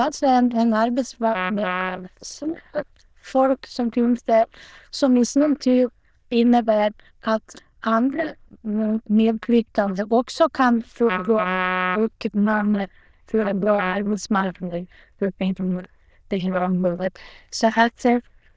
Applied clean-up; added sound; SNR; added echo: neural diffusion model UNIVERSE++.